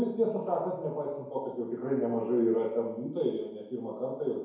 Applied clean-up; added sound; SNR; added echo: none; none; none; reverberation time 0.9 s.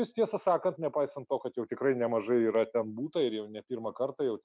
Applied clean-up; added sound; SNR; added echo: none; none; none; none.